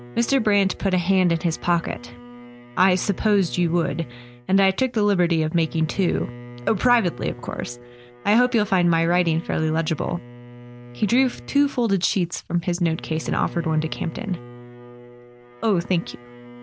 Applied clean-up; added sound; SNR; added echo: none; Bowed string instrument; 17 dB; none.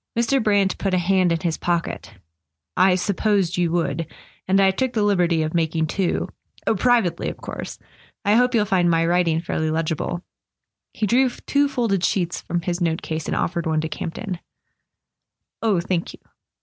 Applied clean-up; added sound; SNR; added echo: none; none; none; none.